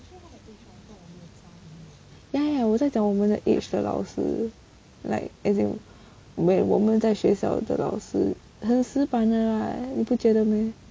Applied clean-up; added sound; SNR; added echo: none; none; none; none.